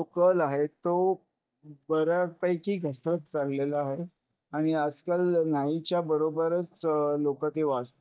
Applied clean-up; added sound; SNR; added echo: neural mask model DeepFilterNet 3.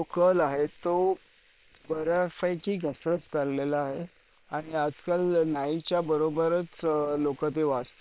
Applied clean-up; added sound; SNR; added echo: neural separator model SepFormer WHAM!.